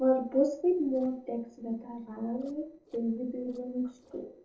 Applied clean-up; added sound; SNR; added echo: neural separator model SepFormer DNS4.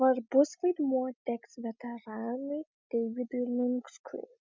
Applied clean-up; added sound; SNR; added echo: none; none; none; none.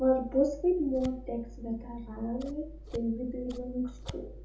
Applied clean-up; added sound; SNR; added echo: none; Scissors; 13 dB; reverberation time 0.5 s.